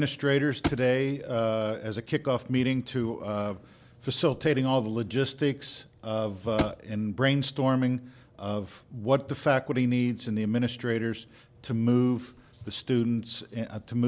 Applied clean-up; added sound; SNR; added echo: none; Thump, thud; 5 dB; none.